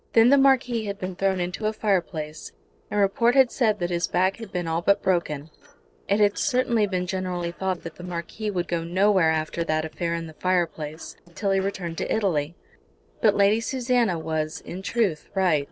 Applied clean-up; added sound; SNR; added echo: neural separator model SepFormer DNS4.